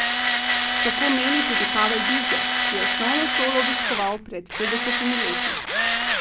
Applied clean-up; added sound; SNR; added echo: none; Tools; -5 dB; none.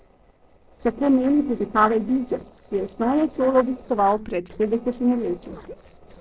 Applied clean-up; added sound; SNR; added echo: neural separator model SepFormer DNS4.